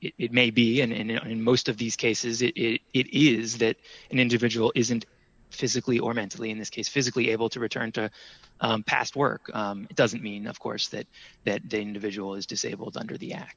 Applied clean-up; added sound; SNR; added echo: none; none; none; none.